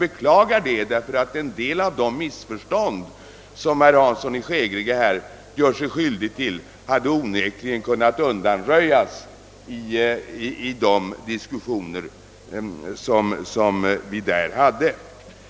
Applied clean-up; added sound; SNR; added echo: none; none; none; none.